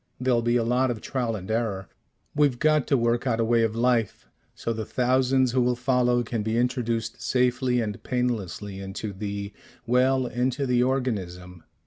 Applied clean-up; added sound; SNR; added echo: none; none; none; none.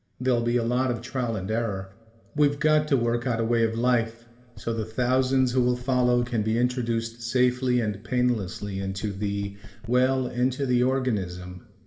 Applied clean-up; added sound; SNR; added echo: none; Knock; 16 dB; reverberation time 1.3 s.